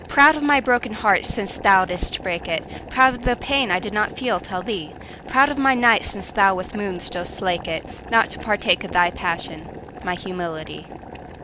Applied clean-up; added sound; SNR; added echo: none; Boiling; 14 dB; none.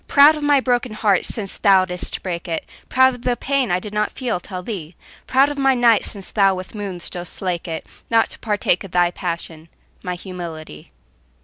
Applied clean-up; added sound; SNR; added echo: none; none; none; none.